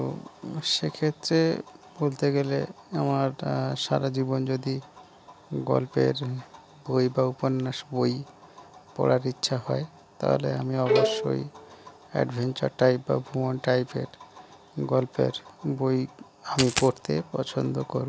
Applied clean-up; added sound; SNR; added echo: none; Bowed string instrument + Coin (dropping); 1 dB; none.